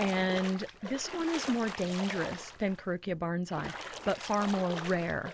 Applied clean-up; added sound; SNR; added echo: none; Splash, splatter; 10 dB; none.